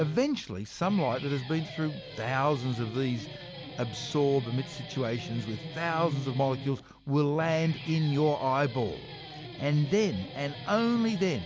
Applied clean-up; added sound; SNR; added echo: none; Guitar; 13 dB; none.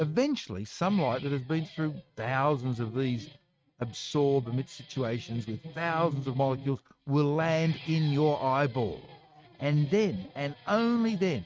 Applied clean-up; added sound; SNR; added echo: neural mask model RNNoise.